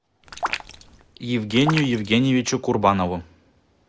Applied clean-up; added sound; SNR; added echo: none; Raindrop; 10 dB; none.